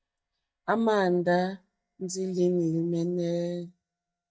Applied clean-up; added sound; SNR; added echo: neural mask model DeepFilterNet 3.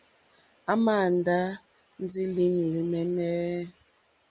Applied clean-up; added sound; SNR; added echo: none; none; none; none.